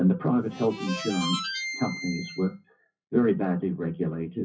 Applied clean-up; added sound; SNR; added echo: classical method WPE with log-MMSE.